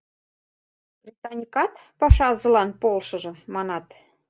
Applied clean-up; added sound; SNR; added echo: neural mask model DeepFilterNet 3.